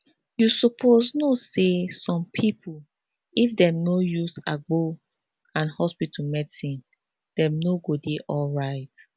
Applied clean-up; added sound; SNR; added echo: none; none; none; none.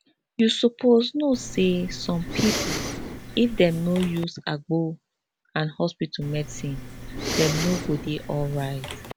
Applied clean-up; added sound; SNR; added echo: none; Respiratory sounds; 7 dB; none.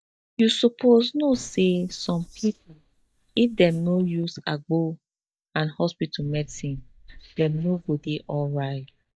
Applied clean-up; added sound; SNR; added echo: neural mask model DeepFilterNet 3.